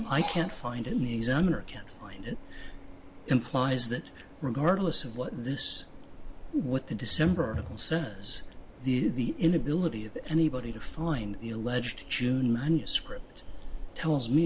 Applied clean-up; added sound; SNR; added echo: none; Train; 10 dB; none.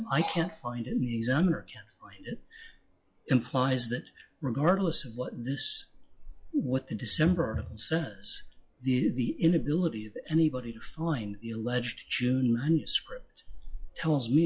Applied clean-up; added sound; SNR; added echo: classical method log-MMSE.